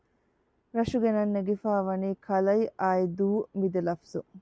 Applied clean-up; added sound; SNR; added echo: none; none; none; none.